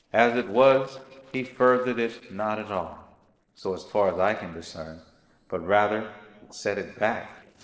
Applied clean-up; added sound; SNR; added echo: neural separator model SepFormer DNS4.